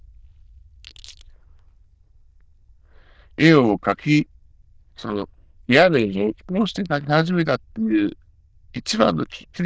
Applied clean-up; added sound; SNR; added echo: neural diffusion model UNIVERSE++.